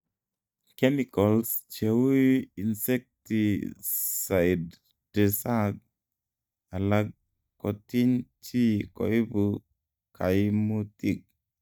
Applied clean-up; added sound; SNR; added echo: neural mask model DeepFilterNet 3.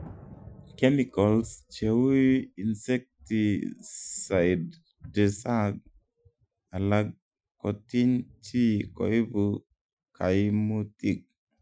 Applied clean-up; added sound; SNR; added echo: classical method Wiener filter.